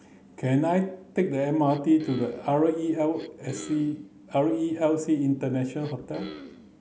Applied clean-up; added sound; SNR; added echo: none; Cough; 17 dB; none.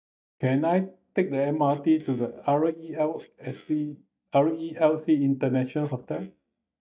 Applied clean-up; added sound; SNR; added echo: neural mask model DeepFilterNet 3.